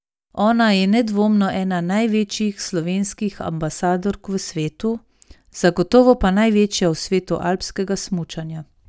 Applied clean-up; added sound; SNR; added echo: none; none; none; none.